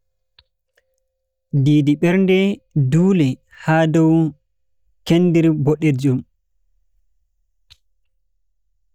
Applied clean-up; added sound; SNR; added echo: neural mask model DeepFilterNet 3.